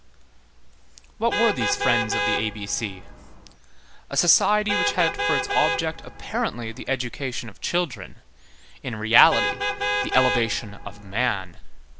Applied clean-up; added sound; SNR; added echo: none; Vehicle horn, car horn, honking; 2 dB; none.